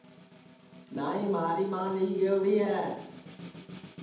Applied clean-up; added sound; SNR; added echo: none; Snare drum; 18 dB; reverberation time 0.8 s.